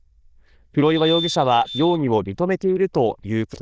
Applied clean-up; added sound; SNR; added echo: neural diffusion model UNIVERSE++.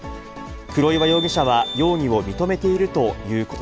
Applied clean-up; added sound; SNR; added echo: none; Glass; 11 dB; none.